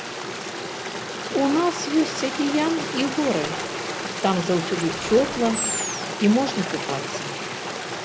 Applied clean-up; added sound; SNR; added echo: none; Stream + Animal; 4 dB; none.